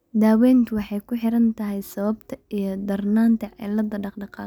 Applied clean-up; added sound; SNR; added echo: none; none; none; none.